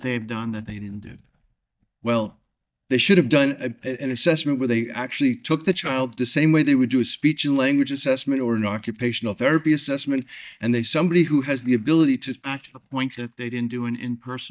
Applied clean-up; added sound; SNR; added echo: neural mask model DeepFilterNet 3.